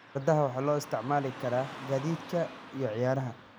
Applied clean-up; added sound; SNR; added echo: none; Car passing by / Traffic noise, roadway noise; 15 dB; none.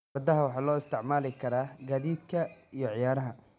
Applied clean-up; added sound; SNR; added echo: none; none; none; none.